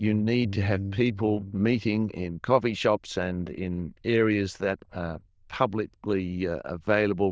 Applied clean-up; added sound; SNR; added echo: neural diffusion model UNIVERSE++.